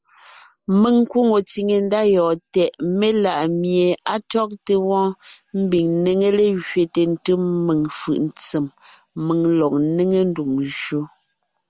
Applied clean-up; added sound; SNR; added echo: none; none; none; none.